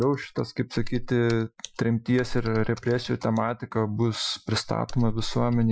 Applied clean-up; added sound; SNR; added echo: classical method Wiener filter.